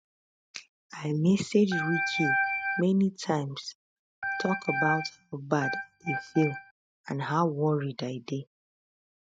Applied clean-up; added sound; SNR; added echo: neural mask model RNNoise.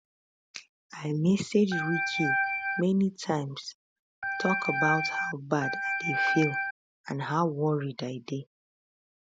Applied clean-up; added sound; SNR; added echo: none; Organ; -1 dB; none.